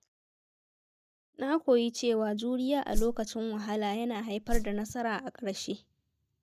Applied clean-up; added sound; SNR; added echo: neural mask model DeepFilterNet 3.